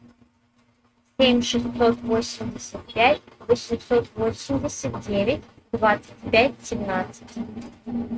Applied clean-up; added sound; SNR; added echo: neural mask model RNNoise.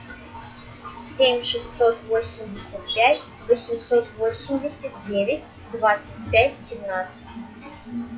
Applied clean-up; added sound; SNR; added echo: classical method log-MMSE.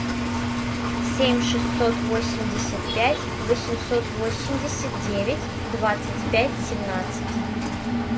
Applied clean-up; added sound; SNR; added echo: none; Engine; -1 dB; none.